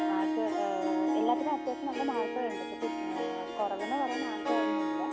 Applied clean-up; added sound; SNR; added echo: none; Harp; -3 dB; none.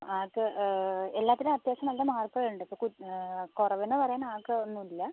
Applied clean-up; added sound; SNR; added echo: none; none; none; none.